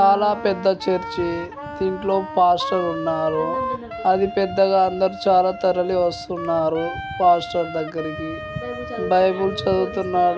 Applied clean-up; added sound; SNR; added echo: none; Wind instrument, woodwind instrument; 11 dB; none.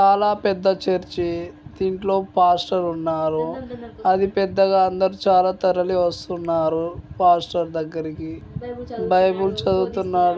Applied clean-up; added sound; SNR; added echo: none; none; none; none.